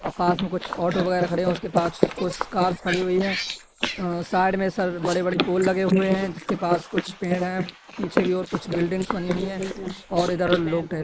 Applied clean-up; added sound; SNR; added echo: neural mask model Resemble Enhance denoiser.